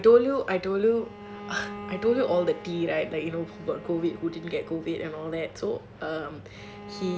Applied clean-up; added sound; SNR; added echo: none; Bowed string instrument; 16 dB; none.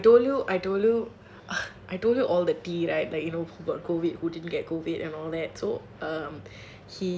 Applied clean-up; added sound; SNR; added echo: none; none; none; none.